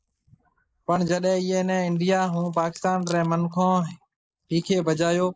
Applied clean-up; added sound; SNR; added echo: neural mask model Resemble Enhance denoiser.